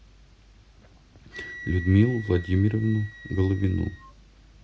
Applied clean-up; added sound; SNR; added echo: none; Wind instrument, woodwind instrument; 18 dB; none.